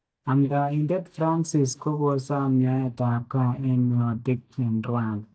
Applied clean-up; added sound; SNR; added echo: neural mask model DeepFilterNet 3.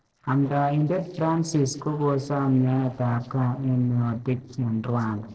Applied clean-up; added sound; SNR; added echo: neural separator model SepFormer DNS4.